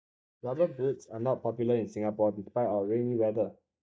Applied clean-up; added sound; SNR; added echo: neural mask model DeepFilterNet 3.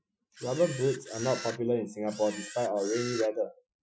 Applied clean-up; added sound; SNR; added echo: classical method Wiener filter.